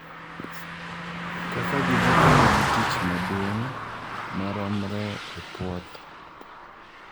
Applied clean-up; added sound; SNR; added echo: none; Car passing by; -5 dB; none.